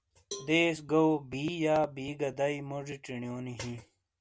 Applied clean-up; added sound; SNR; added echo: none; Cowbell; 20 dB; none.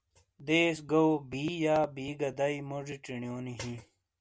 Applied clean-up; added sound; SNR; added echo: none; none; none; none.